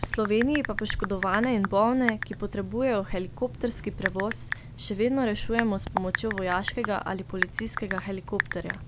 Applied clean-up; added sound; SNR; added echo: none; Typing; 7 dB; none.